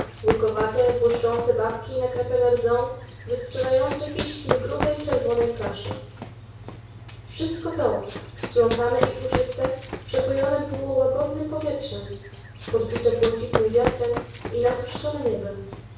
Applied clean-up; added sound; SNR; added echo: none; Run; 9 dB; reverberation time 0.6 s.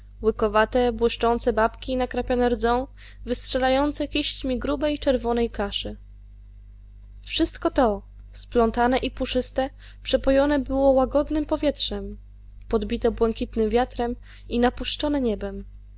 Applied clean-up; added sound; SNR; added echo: none; none; none; none.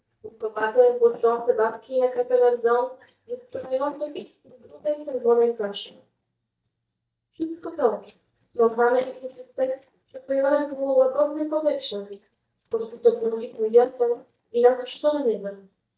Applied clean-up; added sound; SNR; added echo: neural mask model DeepFilterNet 3.